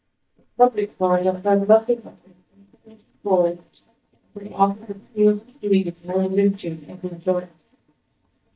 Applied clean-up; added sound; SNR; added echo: neural mask model DeepFilterNet 3.